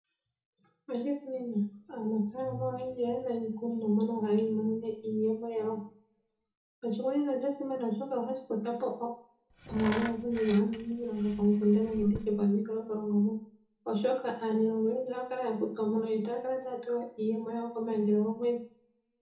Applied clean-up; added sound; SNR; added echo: none; Tools; 11 dB; reverberation time 0.7 s.